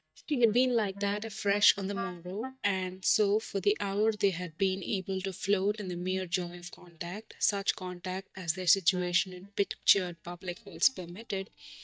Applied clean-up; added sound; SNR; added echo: neural mask model DeepFilterNet 3.